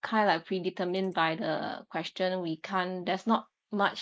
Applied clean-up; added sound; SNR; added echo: neural mask model Resemble Enhance denoiser.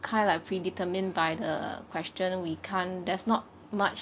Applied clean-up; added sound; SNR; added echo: none; none; none; none.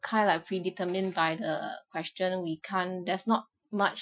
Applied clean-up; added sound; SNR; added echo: classical method Wiener filter.